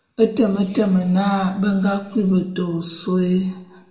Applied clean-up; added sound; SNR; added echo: none; none; none; reverberation time 0.7 s.